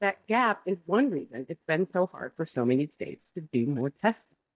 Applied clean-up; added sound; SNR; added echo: neural mask model DeepFilterNet 3.